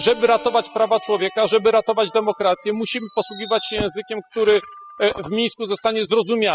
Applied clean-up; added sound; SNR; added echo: classical method spectral subtraction.